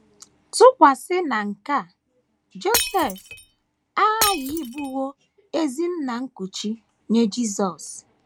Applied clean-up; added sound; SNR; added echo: none; Shatter; 5 dB; none.